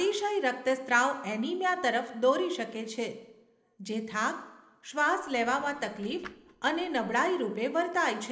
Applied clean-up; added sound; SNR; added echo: neural separator model SepFormer DNS4.